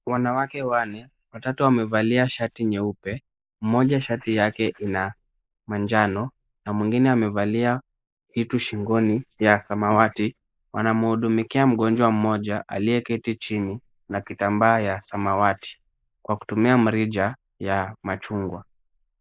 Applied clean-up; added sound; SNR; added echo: neural mask model Resemble Enhance denoiser.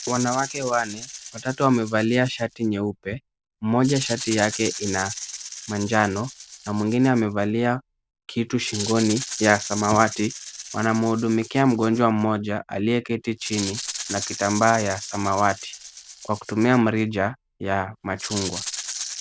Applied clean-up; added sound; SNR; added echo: none; Rattle (instrument); 12 dB; none.